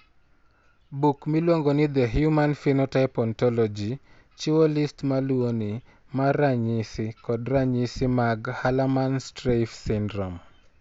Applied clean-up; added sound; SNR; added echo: none; none; none; none.